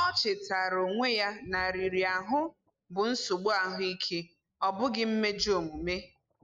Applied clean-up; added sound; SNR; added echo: neural mask model RNNoise.